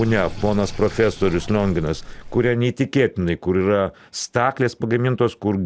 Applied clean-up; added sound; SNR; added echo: none; Sink (filling or washing); 15 dB; none.